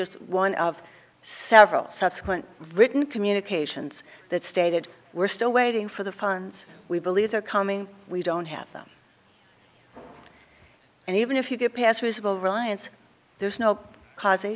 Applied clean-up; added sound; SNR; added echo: none; none; none; none.